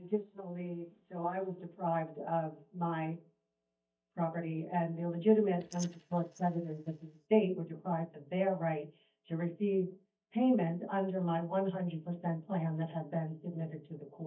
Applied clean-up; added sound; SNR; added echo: neural mask model DeepFilterNet 3.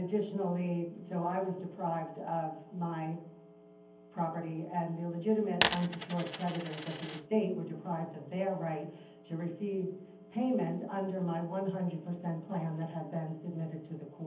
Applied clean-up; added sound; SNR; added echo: none; Coin (dropping); -1 dB; reverberation time 0.7 s.